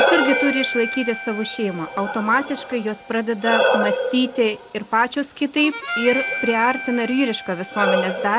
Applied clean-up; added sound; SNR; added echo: none; Breathing + Harmonica; 3 dB; none.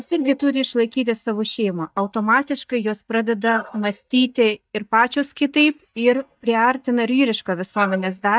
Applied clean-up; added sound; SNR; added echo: neural mask model DeepFilterNet 3.